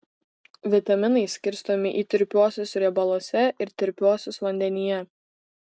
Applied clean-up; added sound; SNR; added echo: none; none; none; none.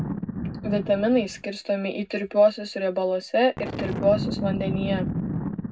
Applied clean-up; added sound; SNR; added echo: none; Boom; 6 dB; reverberation time 0.3 s.